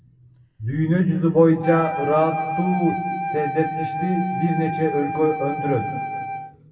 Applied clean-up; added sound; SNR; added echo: none; Wind instrument, woodwind instrument; 6 dB; reverberation time 1.5 s.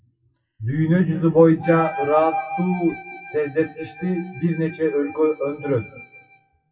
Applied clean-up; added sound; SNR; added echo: classical method WPE with log-MMSE.